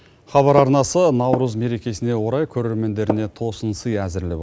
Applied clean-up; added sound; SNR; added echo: none; Tap; 7 dB; none.